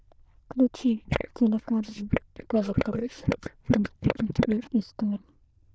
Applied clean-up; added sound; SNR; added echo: neural diffusion model UNIVERSE++.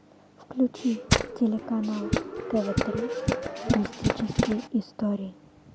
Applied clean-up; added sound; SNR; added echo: none; Tools; -1 dB; none.